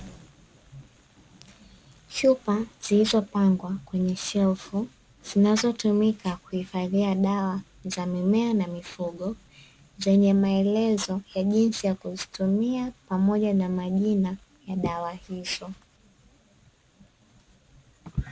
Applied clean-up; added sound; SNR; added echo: none; none; none; none.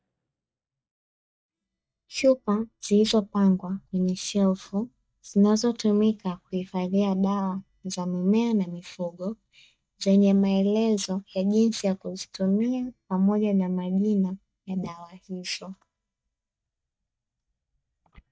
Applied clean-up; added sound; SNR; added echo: neural mask model DeepFilterNet 3.